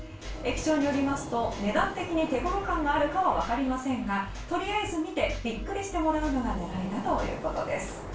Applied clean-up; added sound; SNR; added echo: none; Waves, surf; 14 dB; reverberation time 0.3 s.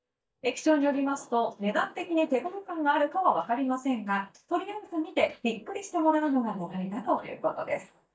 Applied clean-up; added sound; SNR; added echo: neural mask model DeepFilterNet 3.